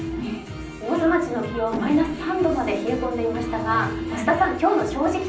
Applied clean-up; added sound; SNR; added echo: none; Mechanisms; 10 dB; reverberation time 0.6 s.